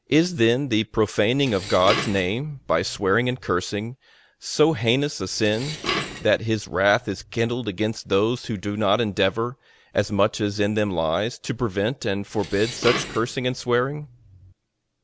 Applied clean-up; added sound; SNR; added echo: none; Dishes, pots, and pans; 10 dB; none.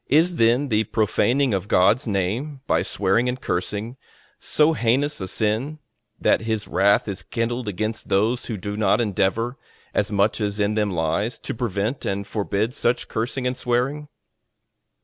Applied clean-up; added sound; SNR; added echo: none; none; none; none.